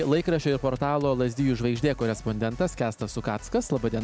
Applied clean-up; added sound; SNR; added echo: none; none; none; none.